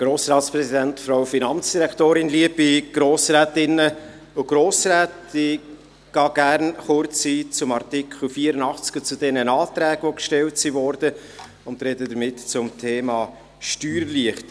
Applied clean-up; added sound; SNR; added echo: none; none; none; none.